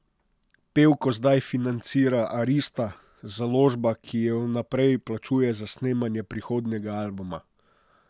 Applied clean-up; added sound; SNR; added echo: none; none; none; none.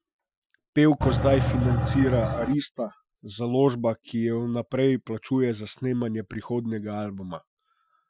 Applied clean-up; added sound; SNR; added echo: classical method Wiener filter.